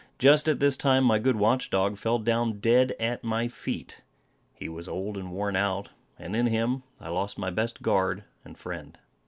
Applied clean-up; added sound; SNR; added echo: none; none; none; none.